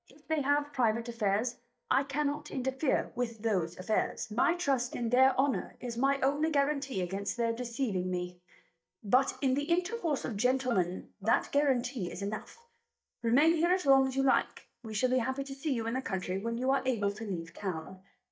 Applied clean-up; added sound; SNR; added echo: neural mask model DeepFilterNet 3.